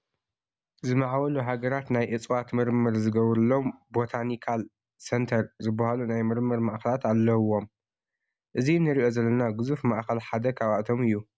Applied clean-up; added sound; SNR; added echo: none; none; none; none.